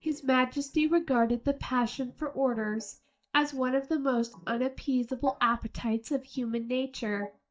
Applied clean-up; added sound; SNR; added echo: neural mask model DeepFilterNet 3.